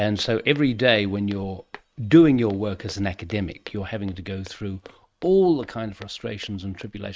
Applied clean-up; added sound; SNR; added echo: neural mask model RNNoise.